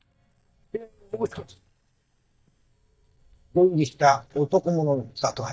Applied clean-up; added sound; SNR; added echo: neural mask model DeepFilterNet 3.